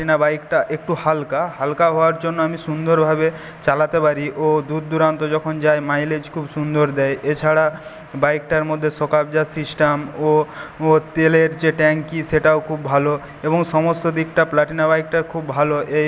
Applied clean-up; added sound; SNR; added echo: none; none; none; none.